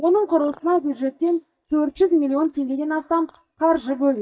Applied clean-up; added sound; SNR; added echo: neural mask model DeepFilterNet 3.